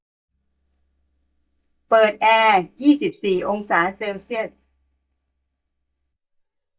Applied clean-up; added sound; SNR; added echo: neural mask model DeepFilterNet 3.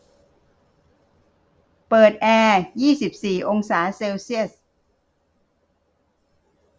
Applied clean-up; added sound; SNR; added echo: none; none; none; none.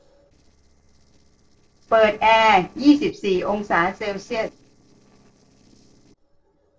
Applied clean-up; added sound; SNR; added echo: neural separator model SepFormer DNS4.